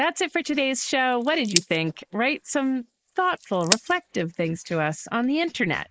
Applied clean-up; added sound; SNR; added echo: neural mask model Resemble Enhance denoiser.